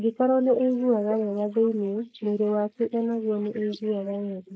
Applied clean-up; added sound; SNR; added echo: neural mask model Resemble Enhance denoiser.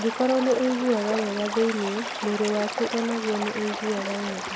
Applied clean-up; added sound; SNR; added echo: none; Stream / Liquid; 6 dB; none.